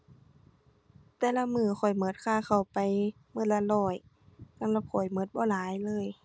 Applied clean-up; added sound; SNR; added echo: none; none; none; none.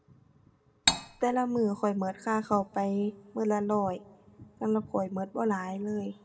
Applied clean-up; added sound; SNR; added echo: none; Cutlery, silverware; -2 dB; reverberation time 1.1 s.